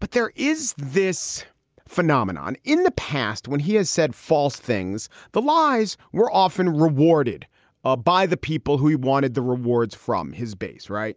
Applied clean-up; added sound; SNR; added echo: none; none; none; none.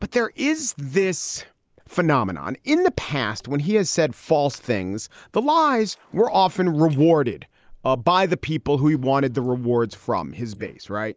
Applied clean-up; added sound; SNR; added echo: neural mask model Resemble Enhance denoiser.